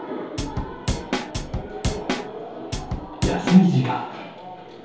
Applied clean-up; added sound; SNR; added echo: none; Drum / Drum kit; 3 dB; reverberation time 2.2 s.